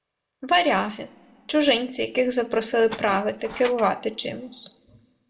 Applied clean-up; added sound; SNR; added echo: none; Tools; 13 dB; reverberation time 0.5 s.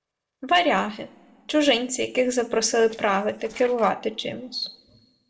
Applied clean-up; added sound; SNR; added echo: neural separator model SepFormer DNS4.